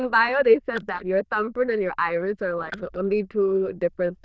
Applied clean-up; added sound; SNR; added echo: neural diffusion model UNIVERSE++.